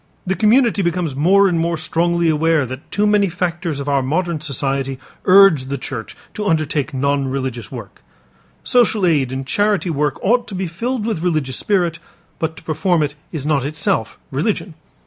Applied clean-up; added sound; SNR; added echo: none; none; none; none.